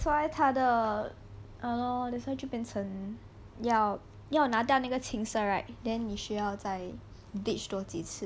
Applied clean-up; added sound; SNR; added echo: none; none; none; none.